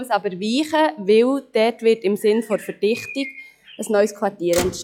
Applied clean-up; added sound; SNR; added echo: classical method log-MMSE.